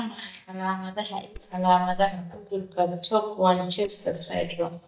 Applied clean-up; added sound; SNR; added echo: neural mask model DeepFilterNet 3.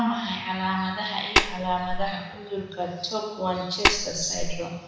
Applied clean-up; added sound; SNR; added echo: none; Tap; -4 dB; reverberation time 1.0 s.